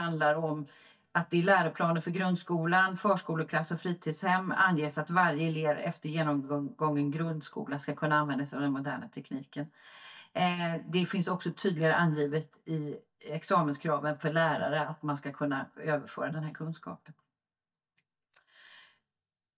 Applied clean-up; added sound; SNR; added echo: neural mask model DeepFilterNet 3.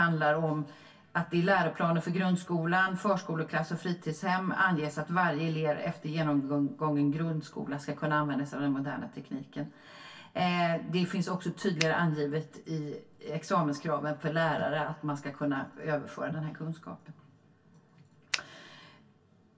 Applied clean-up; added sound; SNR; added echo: none; Finger snapping; 5 dB; reverberation time 0.2 s.